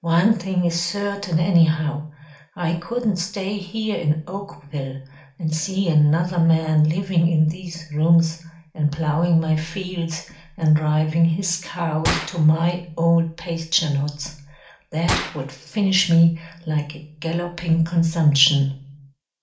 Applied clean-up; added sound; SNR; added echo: none; Gunshot, gunfire; 11 dB; reverberation time 0.4 s.